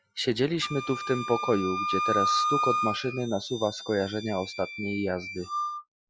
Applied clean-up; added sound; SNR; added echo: classical method Wiener filter.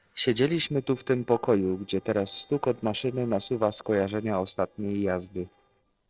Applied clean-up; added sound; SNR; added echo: neural separator model SepFormer DNS4.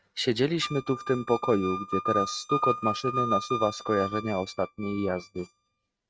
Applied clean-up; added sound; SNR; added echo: neural mask model RNNoise.